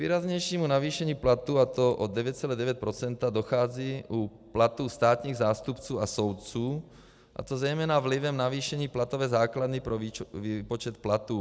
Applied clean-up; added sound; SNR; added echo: none; none; none; none.